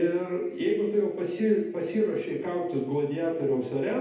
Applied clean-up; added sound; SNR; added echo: none; none; none; reverberation time 0.8 s.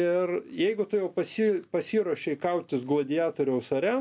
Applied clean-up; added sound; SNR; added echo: none; none; none; none.